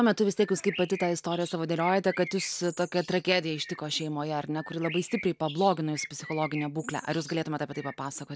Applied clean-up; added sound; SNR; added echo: none; Bird; 15 dB; none.